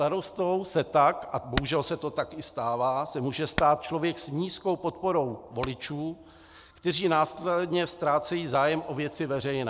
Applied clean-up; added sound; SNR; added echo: none; Hammer; 15 dB; none.